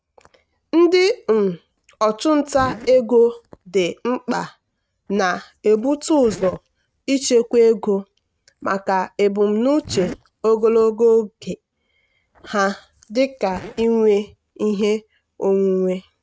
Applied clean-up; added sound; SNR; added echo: neural mask model RNNoise.